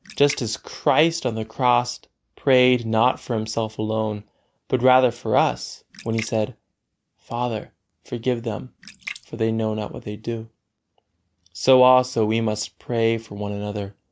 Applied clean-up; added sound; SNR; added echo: neural mask model Resemble Enhance denoiser.